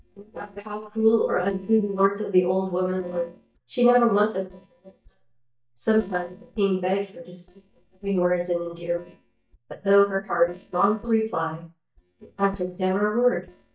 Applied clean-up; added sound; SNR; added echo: neural mask model DeepFilterNet 3.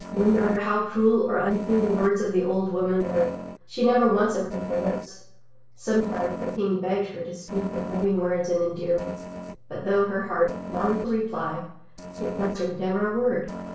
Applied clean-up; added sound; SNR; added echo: neural separator model SepFormer DNS4.